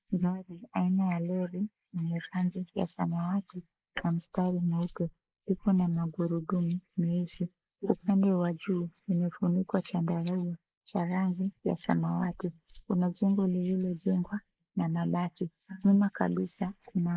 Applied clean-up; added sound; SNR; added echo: neural mask model Resemble Enhance denoiser.